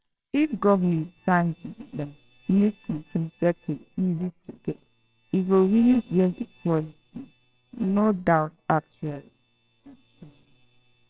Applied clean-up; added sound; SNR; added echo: neural separator model SepFormer WHAMR!.